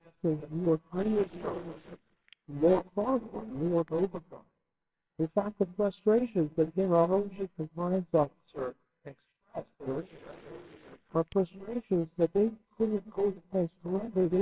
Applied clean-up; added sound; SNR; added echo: neural separator model SepFormer WHAMR!.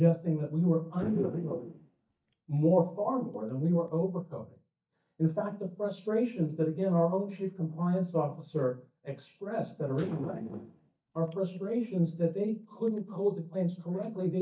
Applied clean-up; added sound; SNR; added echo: neural mask model DeepFilterNet 3.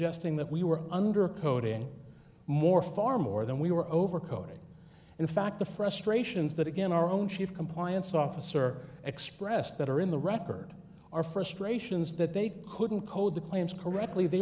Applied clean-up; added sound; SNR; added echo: none; none; none; none.